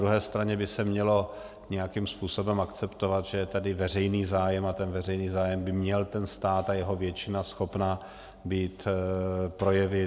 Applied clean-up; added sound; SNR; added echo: none; none; none; none.